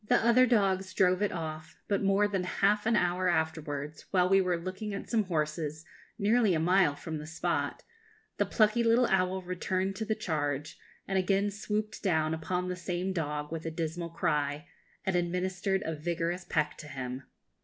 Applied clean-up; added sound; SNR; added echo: none; none; none; none.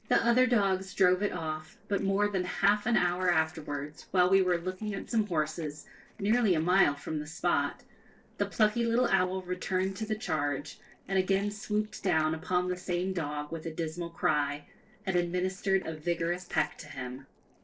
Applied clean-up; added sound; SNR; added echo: neural separator model SepFormer DNS4.